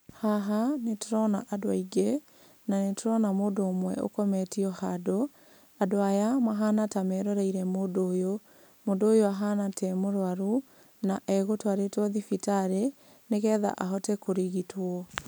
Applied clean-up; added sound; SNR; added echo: none; none; none; none.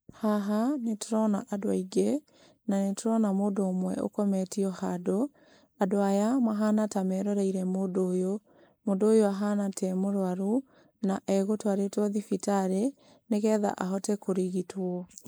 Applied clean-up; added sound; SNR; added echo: neural mask model Resemble Enhance denoiser.